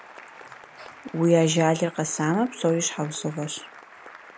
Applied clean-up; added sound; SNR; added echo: none; Applause / Cheering; 20 dB; none.